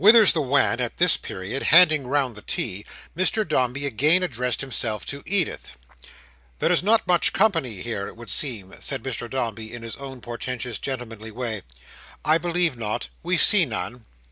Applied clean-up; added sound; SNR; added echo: none; none; none; none.